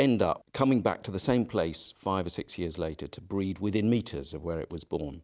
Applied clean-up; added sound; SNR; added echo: none; none; none; none.